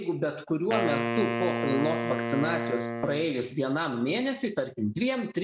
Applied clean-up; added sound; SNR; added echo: none; Wind instrument, woodwind instrument; 3 dB; none.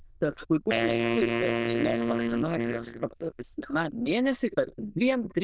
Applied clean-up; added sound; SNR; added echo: neural diffusion model UNIVERSE++.